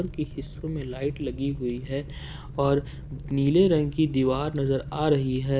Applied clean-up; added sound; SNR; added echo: none; Fire; 12 dB; none.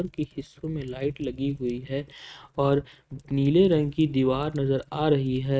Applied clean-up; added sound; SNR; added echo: neural mask model RNNoise.